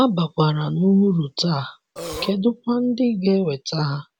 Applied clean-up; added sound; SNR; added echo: none; Burping, eructation; 11 dB; none.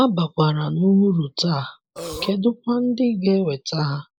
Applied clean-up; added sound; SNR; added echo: neural mask model Resemble Enhance denoiser.